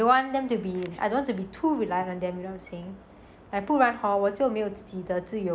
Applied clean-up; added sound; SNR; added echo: none; none; none; none.